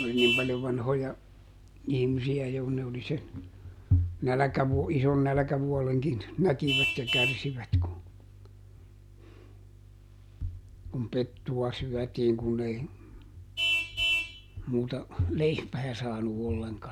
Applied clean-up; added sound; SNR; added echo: none; Vehicle horn, car horn, honking; 7 dB; none.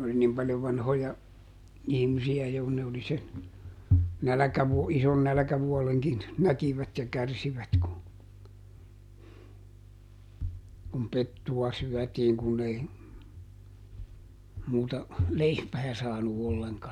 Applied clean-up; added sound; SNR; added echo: none; none; none; none.